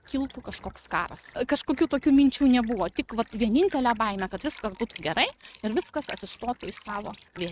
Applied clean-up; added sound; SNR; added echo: neural mask model RNNoise.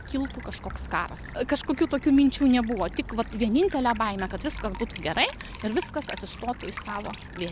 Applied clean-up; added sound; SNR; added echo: none; Liquid; 18 dB; none.